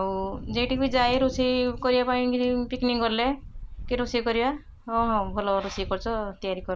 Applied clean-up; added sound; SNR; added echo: none; Wind; 12 dB; none.